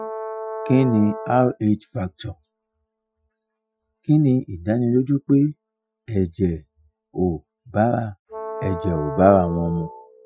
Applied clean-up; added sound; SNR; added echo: classical method Wiener filter.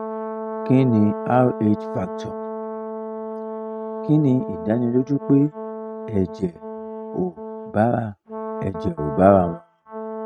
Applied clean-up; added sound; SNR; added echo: neural mask model RNNoise.